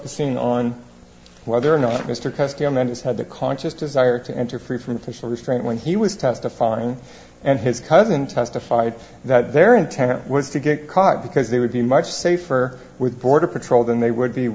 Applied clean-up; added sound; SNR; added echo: none; none; none; none.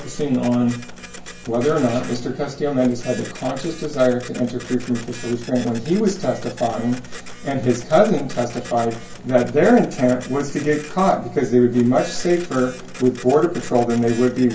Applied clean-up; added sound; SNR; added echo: none; Printer; 19 dB; reverberation time 0.2 s.